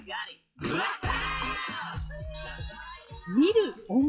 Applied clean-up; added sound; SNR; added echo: classical method WPE with log-MMSE.